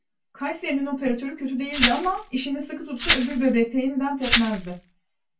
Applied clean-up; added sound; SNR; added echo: none; Glass; -2 dB; reverberation time 0.2 s.